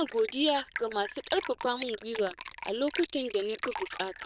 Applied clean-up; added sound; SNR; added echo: neural diffusion model UNIVERSE++.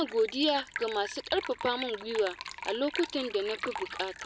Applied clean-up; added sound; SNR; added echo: none; Liquid; 10 dB; none.